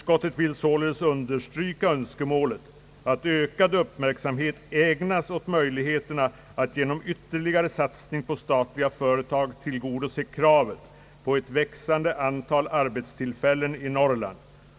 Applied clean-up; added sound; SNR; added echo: none; none; none; none.